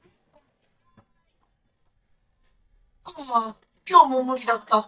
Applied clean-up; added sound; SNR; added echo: neural mask model DeepFilterNet 3.